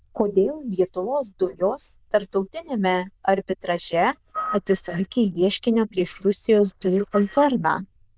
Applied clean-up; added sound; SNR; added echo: neural diffusion model UNIVERSE++.